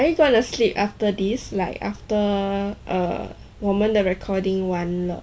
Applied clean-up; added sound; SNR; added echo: none; none; none; none.